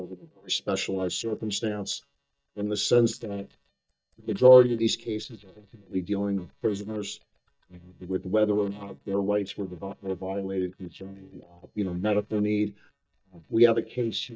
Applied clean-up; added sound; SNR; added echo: neural mask model DeepFilterNet 3.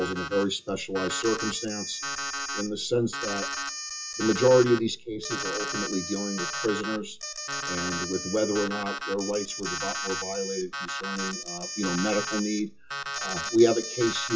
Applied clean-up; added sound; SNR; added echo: classical method WPE with log-MMSE.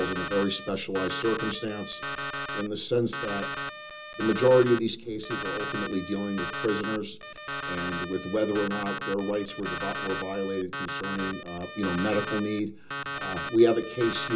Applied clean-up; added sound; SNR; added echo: none; Alarm; 4 dB; reverberation time 0.2 s.